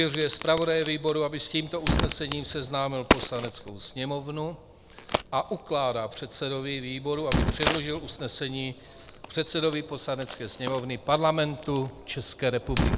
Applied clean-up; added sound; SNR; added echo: none; Crack + Fire; 3 dB; none.